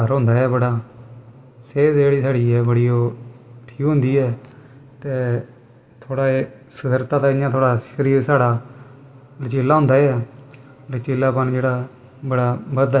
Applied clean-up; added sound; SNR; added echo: none; none; none; reverberation time 2.1 s.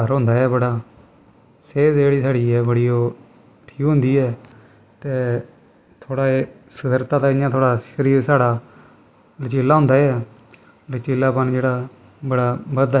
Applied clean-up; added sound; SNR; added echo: none; none; none; none.